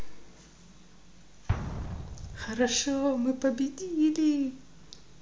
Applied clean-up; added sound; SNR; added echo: none; Explosion; 10 dB; none.